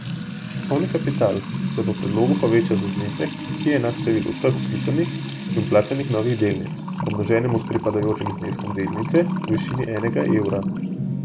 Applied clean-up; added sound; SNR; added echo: none; Trickle, dribble / Water tap, faucet / Music; 3 dB; none.